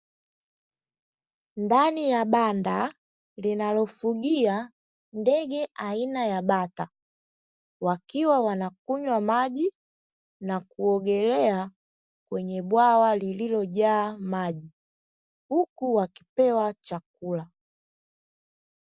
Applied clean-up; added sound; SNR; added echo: none; none; none; none.